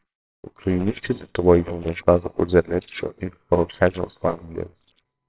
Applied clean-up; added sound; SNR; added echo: neural separator model SepFormer WHAMR!.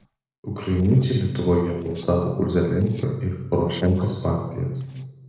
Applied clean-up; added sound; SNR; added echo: neural separator model SepFormer DNS4.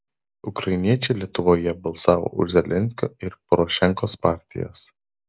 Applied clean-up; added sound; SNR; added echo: none; none; none; none.